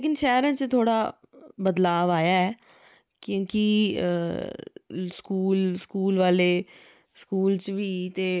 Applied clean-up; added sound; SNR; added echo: none; none; none; none.